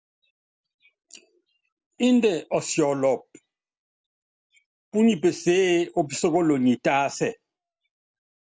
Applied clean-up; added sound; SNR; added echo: none; none; none; none.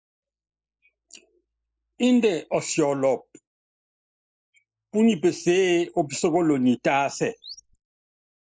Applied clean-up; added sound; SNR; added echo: neural mask model Resemble Enhance denoiser.